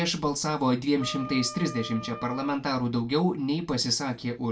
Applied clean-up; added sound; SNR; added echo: none; Wind instrument, woodwind instrument; 13 dB; reverberation time 0.2 s.